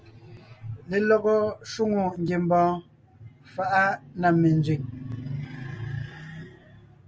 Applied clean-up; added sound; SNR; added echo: none; none; none; none.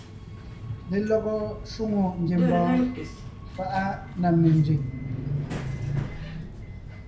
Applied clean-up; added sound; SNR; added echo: none; Subway, metro, underground; 7 dB; reverberation time 0.5 s.